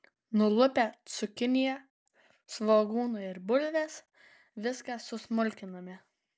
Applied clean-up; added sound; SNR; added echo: none; none; none; none.